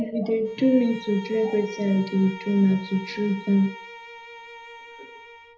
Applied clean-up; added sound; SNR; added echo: none; Bowed string instrument; 17 dB; reverberation time 0.4 s.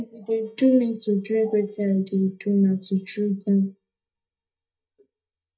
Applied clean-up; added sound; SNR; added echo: neural mask model DeepFilterNet 3.